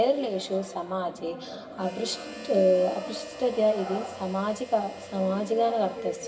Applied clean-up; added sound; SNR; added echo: none; Harmonica; 18 dB; reverberation time 0.7 s.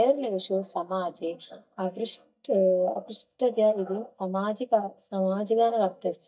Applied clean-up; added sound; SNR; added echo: neural mask model DeepFilterNet 3.